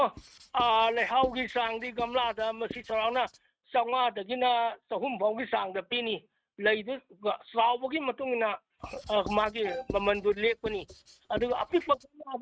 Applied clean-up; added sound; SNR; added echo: neural mask model RNNoise.